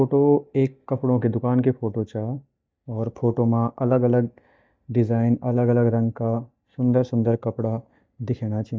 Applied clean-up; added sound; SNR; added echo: neural mask model DeepFilterNet 3.